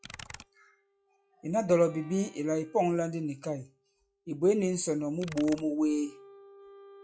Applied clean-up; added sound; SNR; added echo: classical method log-MMSE.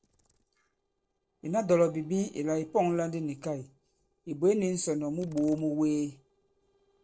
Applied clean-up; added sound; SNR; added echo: neural separator model SepFormer DNS4.